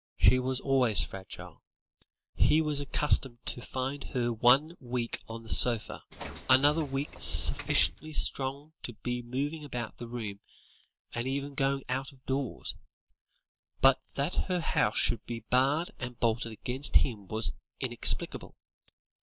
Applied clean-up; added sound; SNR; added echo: neural mask model DeepFilterNet 3.